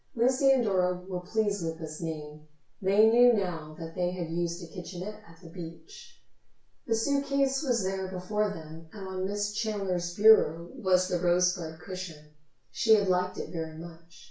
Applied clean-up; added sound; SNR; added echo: none; none; none; reverberation time 0.3 s.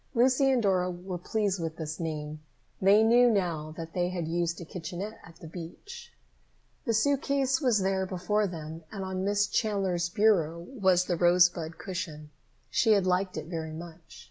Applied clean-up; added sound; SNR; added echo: none; none; none; none.